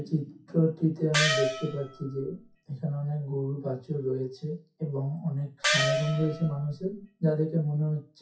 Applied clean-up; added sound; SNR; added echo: classical method WPE with log-MMSE.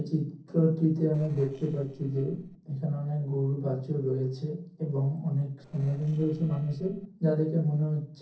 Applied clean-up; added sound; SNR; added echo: neural separator model SepFormer DNS4.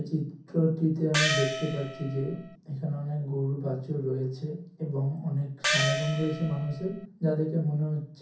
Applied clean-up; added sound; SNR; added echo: none; Gong; 2 dB; reverberation time 0.6 s.